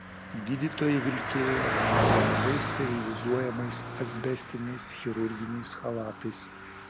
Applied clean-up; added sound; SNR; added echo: none; Car passing by; -1 dB; none.